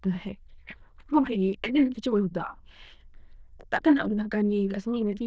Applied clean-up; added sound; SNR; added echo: neural diffusion model UNIVERSE++.